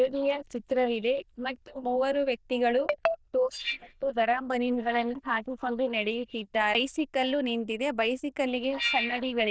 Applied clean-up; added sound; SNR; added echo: neural diffusion model UNIVERSE++.